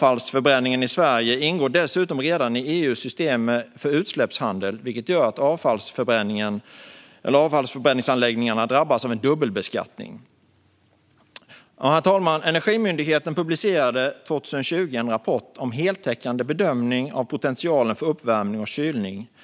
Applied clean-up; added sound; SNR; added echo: none; none; none; none.